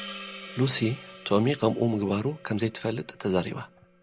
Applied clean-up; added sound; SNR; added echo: none; Gong; 18 dB; none.